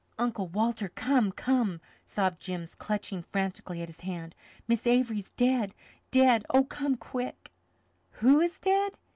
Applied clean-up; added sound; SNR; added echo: none; none; none; none.